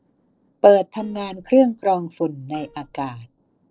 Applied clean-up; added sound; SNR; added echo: neural separator model SepFormer DNS4.